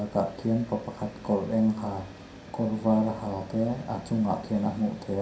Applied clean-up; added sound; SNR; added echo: none; Train; 19 dB; reverberation time 0.5 s.